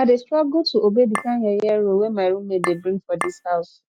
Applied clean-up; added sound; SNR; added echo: none; Chink, clink; 11 dB; none.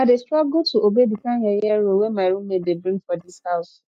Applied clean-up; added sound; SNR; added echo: neural mask model DeepFilterNet 3.